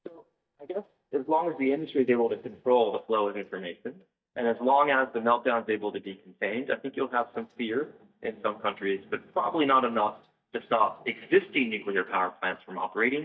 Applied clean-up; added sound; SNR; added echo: neural mask model DeepFilterNet 3.